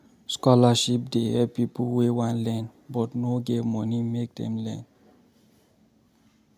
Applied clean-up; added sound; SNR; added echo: none; none; none; none.